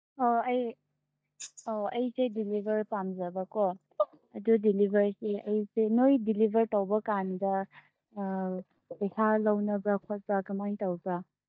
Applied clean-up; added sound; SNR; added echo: neural mask model DeepFilterNet 3.